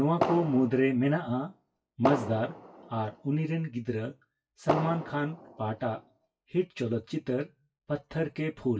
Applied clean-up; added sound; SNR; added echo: classical method WPE with log-MMSE.